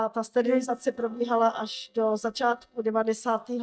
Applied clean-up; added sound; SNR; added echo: neural mask model DeepFilterNet 3.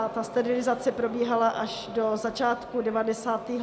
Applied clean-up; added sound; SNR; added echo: none; none; none; none.